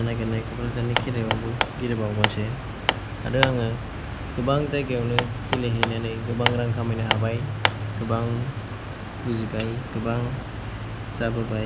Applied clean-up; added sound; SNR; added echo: none; Hammer; 3 dB; none.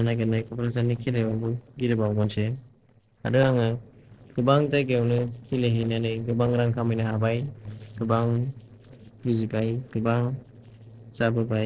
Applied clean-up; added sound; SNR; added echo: neural separator model SepFormer DNS4.